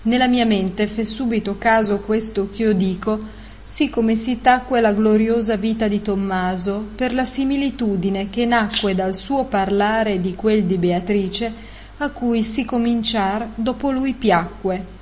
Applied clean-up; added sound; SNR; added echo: none; Rattle (instrument); 10 dB; none.